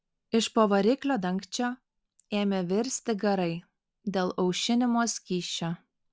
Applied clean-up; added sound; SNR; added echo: none; none; none; none.